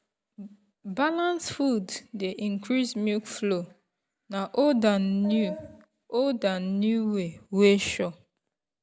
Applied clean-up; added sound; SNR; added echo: none; none; none; none.